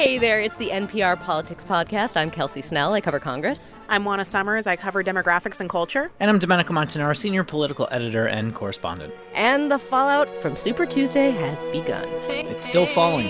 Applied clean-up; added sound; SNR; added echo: none; none; none; none.